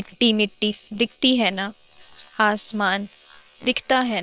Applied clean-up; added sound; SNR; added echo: neural separator model SepFormer WHAM!.